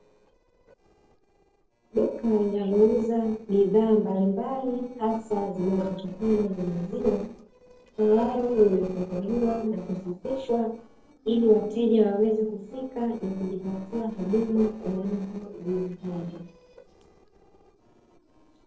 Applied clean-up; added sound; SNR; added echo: neural separator model SepFormer DNS4.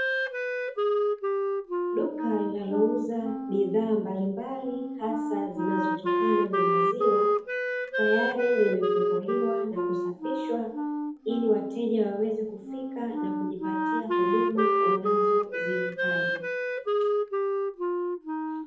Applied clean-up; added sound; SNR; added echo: none; Wind instrument, woodwind instrument; -2 dB; reverberation time 2.1 s.